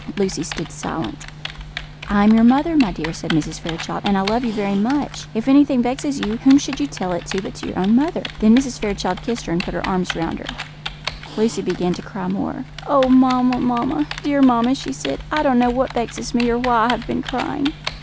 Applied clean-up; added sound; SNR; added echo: none; Typing; 13 dB; none.